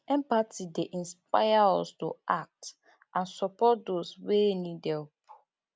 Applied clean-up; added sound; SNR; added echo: none; none; none; none.